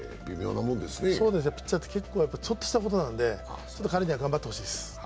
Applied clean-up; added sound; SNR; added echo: none; none; none; none.